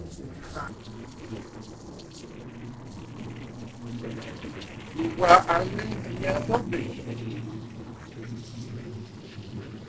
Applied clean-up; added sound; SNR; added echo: neural separator model SepFormer DNS4.